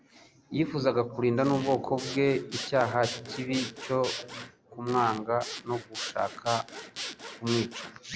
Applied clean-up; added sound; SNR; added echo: none; Zipper (clothing) / Sawing; 11 dB; none.